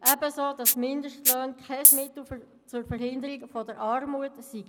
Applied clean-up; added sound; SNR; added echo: none; Rattle (instrument); -5 dB; none.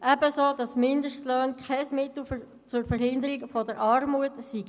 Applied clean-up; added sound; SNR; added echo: none; none; none; none.